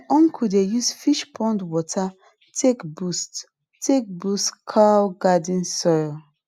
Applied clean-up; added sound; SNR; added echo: none; none; none; none.